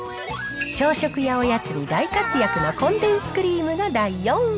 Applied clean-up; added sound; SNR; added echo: none; none; none; none.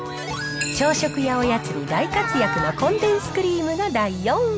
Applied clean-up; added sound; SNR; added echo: none; Bowed string instrument; 14 dB; none.